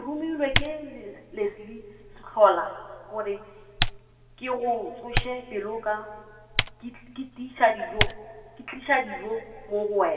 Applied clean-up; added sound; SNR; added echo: none; Typing; 5 dB; reverberation time 2.2 s.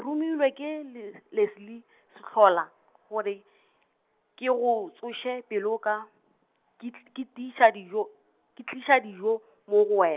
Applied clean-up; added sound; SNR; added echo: none; none; none; none.